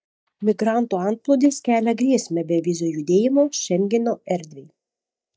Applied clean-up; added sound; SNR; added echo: neural mask model DeepFilterNet 3.